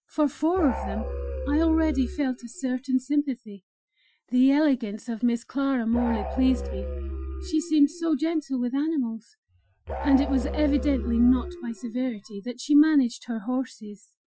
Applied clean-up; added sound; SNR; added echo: classical method Wiener filter.